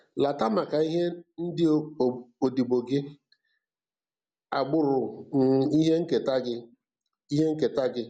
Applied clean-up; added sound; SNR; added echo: none; none; none; none.